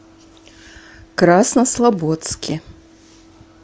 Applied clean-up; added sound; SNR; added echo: none; none; none; none.